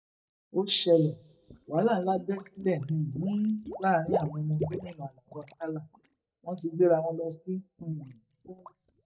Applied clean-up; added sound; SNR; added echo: neural mask model DeepFilterNet 3.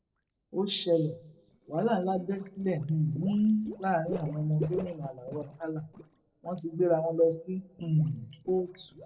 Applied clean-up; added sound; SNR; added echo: neural separator model SepFormer DNS4.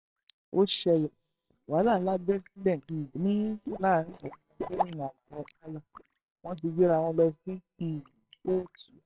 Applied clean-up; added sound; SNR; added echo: neural separator model SepFormer WHAMR!.